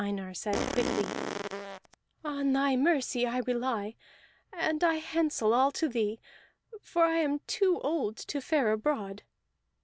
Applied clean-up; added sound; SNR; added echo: none; Fart; 3 dB; none.